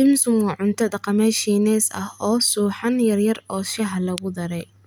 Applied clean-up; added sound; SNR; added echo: none; none; none; none.